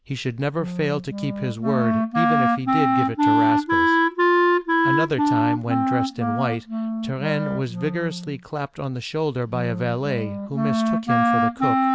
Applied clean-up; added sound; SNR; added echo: none; Wind instrument, woodwind instrument; -5 dB; none.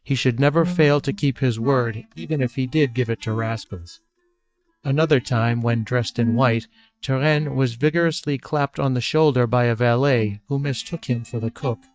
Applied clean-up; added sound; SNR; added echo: neural mask model DeepFilterNet 3.